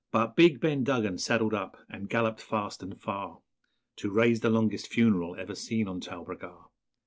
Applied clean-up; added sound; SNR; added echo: none; none; none; none.